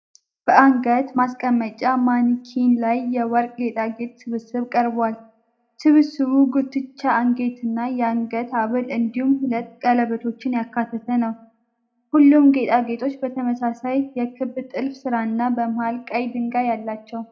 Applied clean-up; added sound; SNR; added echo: none; none; none; reverberation time 0.3 s.